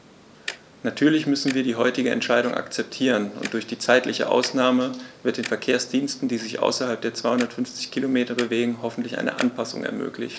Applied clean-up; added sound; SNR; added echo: none; Tick-tock; 18 dB; none.